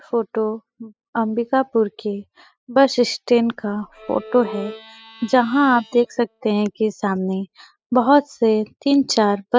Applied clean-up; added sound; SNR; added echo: classical method spectral subtraction.